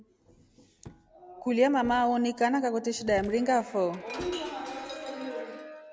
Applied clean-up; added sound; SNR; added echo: none; Shatter; 19 dB; none.